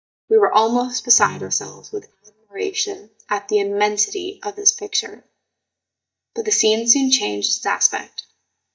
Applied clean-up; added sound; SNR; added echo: neural mask model DeepFilterNet 3.